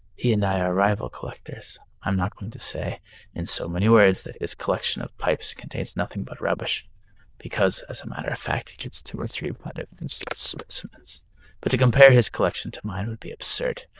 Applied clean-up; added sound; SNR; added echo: neural diffusion model UNIVERSE++.